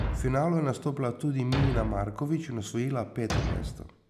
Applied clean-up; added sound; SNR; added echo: none; Thump, thud; 4 dB; none.